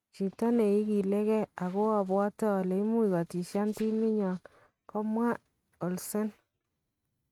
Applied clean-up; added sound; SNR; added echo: neural mask model RNNoise.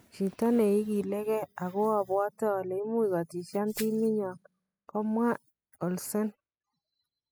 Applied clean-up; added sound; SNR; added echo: classical method spectral subtraction.